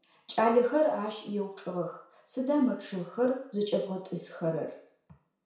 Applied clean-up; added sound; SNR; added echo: none; none; none; reverberation time 0.6 s.